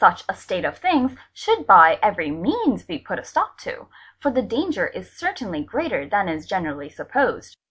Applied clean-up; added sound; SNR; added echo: none; none; none; none.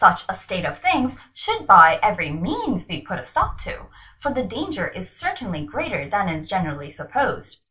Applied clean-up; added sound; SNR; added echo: none; Bass drum; 20 dB; reverberation time 0.2 s.